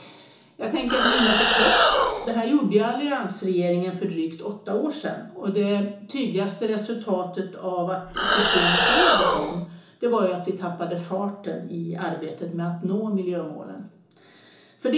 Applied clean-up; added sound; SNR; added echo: none; Animal; -5 dB; reverberation time 0.8 s.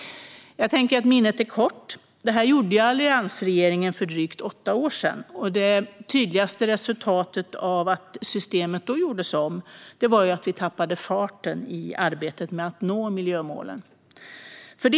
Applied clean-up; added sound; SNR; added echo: none; none; none; none.